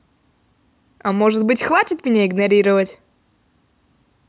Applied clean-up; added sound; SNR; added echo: none; none; none; none.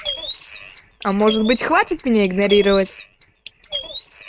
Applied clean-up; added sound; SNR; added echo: neural mask model RNNoise.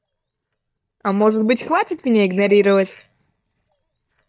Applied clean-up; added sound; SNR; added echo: neural mask model DeepFilterNet 3.